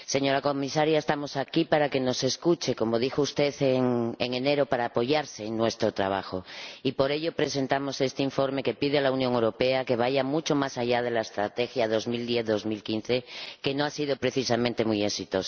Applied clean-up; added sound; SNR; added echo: none; none; none; none.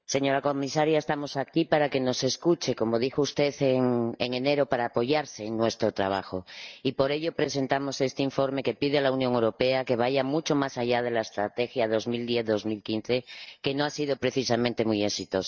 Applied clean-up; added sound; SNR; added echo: neural mask model DeepFilterNet 3.